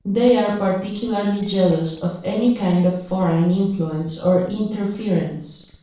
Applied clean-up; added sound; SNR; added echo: neural separator model SepFormer DNS4.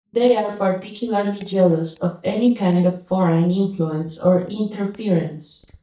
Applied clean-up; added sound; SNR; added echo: neural mask model DeepFilterNet 3.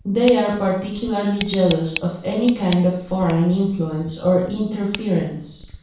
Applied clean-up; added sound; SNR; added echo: none; Tick; 17 dB; reverberation time 0.7 s.